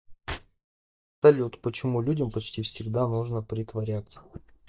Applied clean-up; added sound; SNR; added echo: neural mask model DeepFilterNet 3.